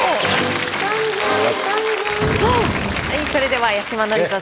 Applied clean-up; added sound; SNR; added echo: none; none; none; none.